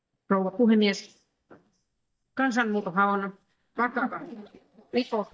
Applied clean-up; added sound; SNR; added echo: neural mask model DeepFilterNet 3.